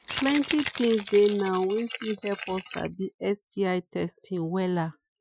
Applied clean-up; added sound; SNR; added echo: classical method Wiener filter.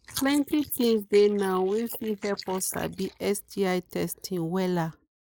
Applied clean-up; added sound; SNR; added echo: neural mask model Resemble Enhance denoiser.